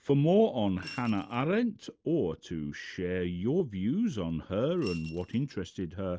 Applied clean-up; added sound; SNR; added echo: none; Coin (dropping) / Glass; 19 dB; none.